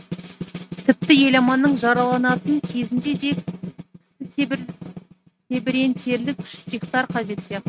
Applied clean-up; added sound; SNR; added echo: neural mask model RNNoise.